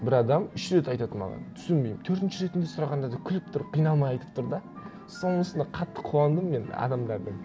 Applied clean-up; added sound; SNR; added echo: none; none; none; none.